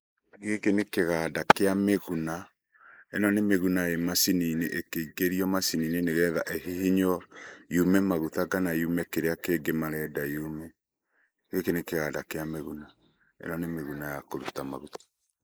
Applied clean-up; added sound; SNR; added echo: neural mask model Resemble Enhance denoiser.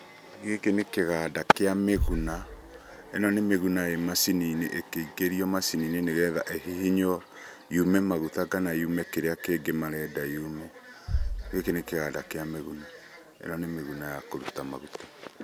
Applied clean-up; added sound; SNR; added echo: none; Bass drum; 12 dB; none.